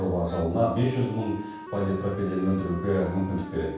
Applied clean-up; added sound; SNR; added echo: none; Wind instrument, woodwind instrument; 14 dB; reverberation time 0.7 s.